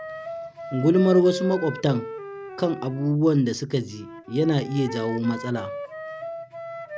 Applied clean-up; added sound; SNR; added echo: none; Wind instrument, woodwind instrument; 11 dB; none.